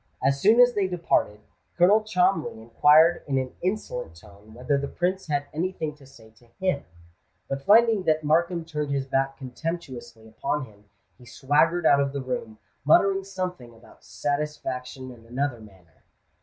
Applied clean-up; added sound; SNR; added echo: none; none; none; none.